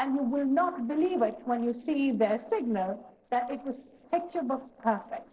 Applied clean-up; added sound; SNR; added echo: neural separator model SepFormer DNS4.